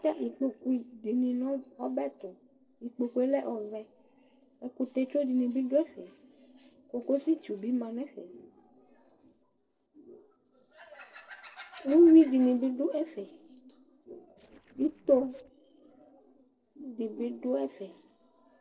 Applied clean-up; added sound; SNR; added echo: neural separator model SepFormer DNS4.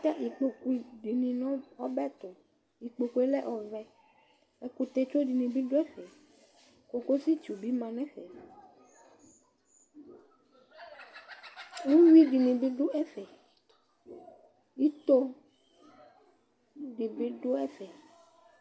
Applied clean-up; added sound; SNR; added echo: none; none; none; none.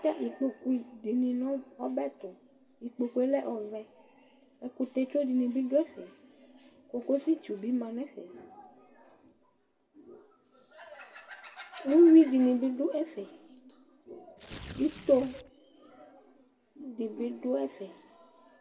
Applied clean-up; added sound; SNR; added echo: none; Tearing; 13 dB; reverberation time 2.2 s.